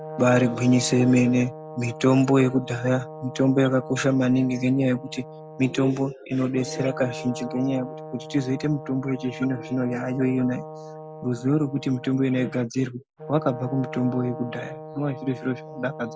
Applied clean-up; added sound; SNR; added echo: none; Brass instrument; 14 dB; none.